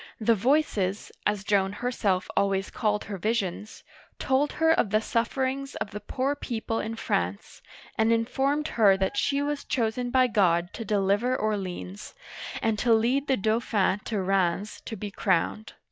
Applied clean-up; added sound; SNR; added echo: neural mask model DeepFilterNet 3.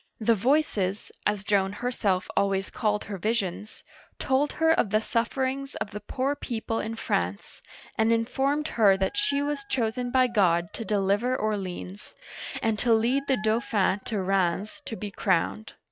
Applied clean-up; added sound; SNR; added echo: neural mask model RNNoise.